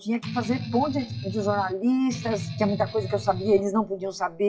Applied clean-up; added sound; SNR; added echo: classical method WPE with log-MMSE.